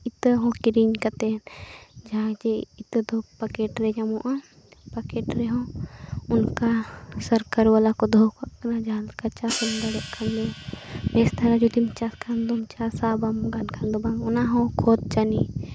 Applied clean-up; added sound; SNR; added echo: none; Hi-hat; 13 dB; none.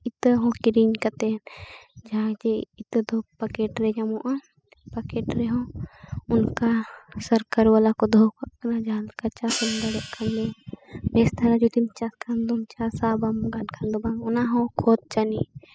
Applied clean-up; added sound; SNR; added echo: classical method spectral subtraction.